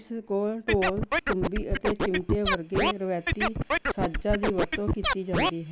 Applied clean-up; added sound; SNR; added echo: none; Scratching (performance technique); -2 dB; none.